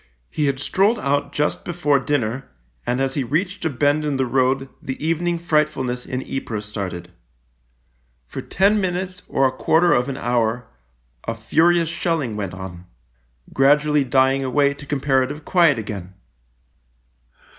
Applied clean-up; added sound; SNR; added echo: none; none; none; none.